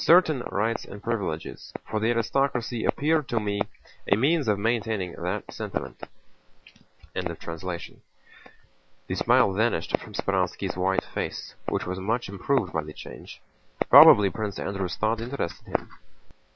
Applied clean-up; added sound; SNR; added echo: none; none; none; none.